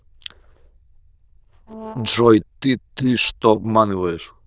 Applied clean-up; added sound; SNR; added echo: neural diffusion model UNIVERSE++.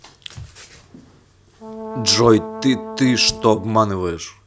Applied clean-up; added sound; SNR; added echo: none; Brass instrument; 11 dB; none.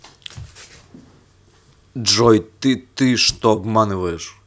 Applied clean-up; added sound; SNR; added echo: none; none; none; none.